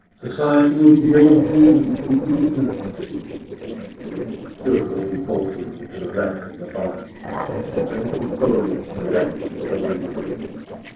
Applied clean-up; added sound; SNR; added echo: neural separator model SepFormer DNS4.